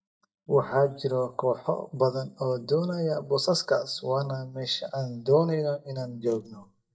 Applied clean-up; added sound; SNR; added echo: neural mask model DeepFilterNet 3.